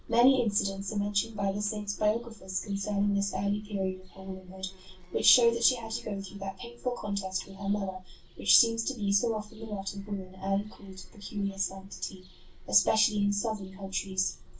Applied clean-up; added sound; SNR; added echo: none; Bird vocalization, bird call, bird song; 18 dB; reverberation time 0.2 s.